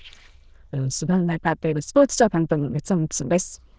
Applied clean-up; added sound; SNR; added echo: neural diffusion model UNIVERSE++.